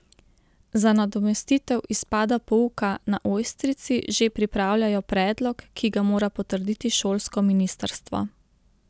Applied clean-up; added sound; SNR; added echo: none; none; none; none.